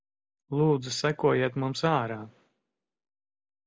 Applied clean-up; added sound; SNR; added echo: none; none; none; none.